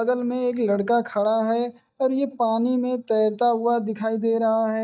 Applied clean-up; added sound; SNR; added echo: neural mask model DeepFilterNet 3.